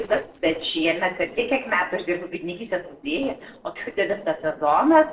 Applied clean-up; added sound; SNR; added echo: neural separator model SepFormer DNS4.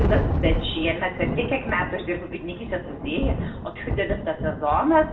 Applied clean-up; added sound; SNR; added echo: none; Thunder; 1 dB; reverberation time 0.6 s.